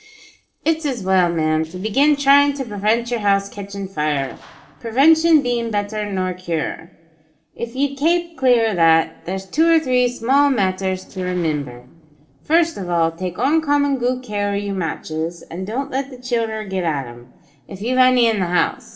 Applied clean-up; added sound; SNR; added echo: neural separator model SepFormer DNS4.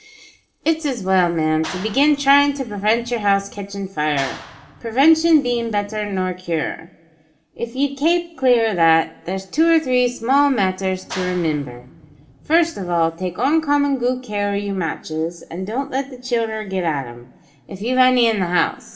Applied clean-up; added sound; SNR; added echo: none; Clapping; 17 dB; reverberation time 1.7 s.